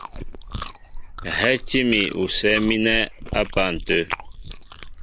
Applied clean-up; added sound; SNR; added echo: neural mask model Resemble Enhance denoiser.